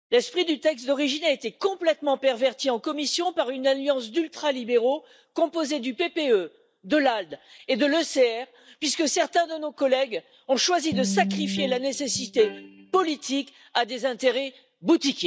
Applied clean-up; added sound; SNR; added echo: neural mask model DeepFilterNet 3.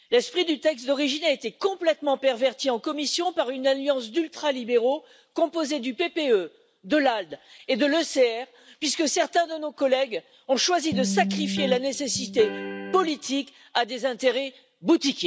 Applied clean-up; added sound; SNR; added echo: none; Electric guitar; 6 dB; none.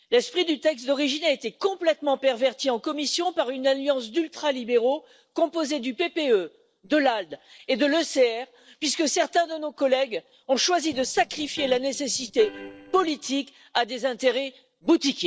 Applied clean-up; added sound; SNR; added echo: neural separator model SepFormer DNS4.